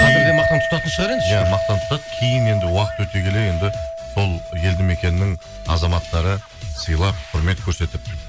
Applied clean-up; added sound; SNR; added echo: none; Chink, clink; 4 dB; none.